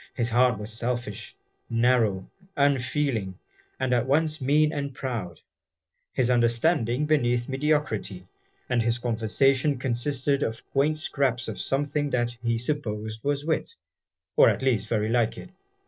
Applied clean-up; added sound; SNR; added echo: neural separator model SepFormer DNS4.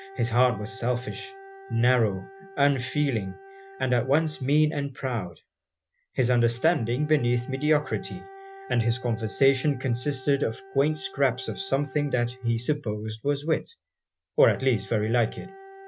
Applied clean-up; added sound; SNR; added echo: none; Wind instrument, woodwind instrument; 20 dB; none.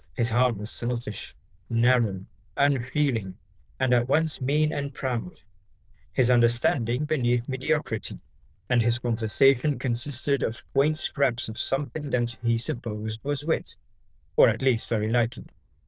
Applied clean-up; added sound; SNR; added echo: neural diffusion model UNIVERSE++.